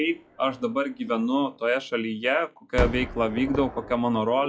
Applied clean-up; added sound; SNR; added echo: classical method log-MMSE.